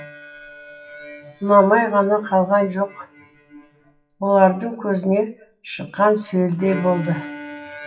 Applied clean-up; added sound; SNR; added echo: classical method WPE with log-MMSE.